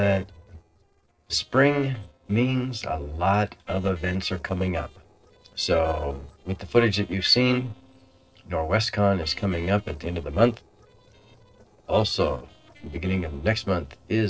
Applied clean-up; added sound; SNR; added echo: neural separator model SepFormer DNS4.